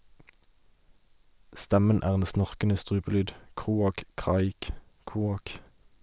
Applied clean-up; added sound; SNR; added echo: none; none; none; none.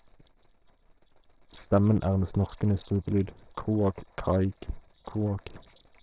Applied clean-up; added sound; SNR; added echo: neural separator model SepFormer DNS4.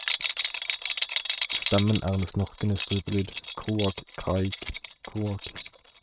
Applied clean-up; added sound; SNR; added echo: neural mask model RNNoise.